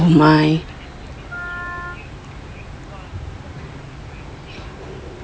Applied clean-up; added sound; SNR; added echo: none; Wind instrument, woodwind instrument; 12 dB; none.